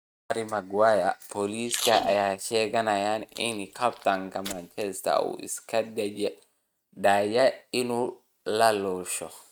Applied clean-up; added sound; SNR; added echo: neural mask model RNNoise.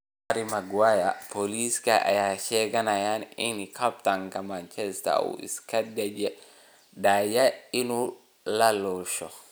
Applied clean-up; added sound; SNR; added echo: none; none; none; none.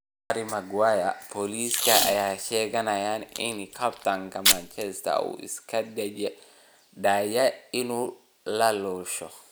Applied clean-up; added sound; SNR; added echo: none; Packing tape, duct tape; 2 dB; none.